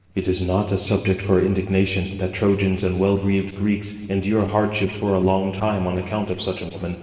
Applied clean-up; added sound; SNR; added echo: neural separator model SepFormer DNS4.